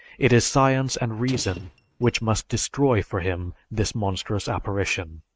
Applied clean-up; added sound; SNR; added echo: neural mask model RNNoise.